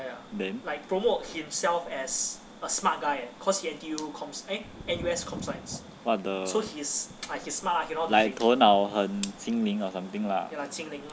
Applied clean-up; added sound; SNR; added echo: none; Thunder; 20 dB; none.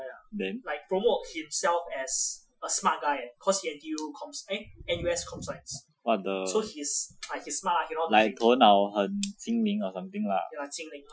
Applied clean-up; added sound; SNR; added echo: classical method Wiener filter.